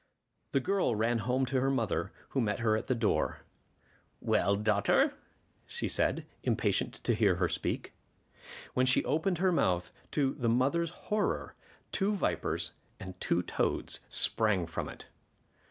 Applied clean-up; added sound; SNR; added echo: none; none; none; none.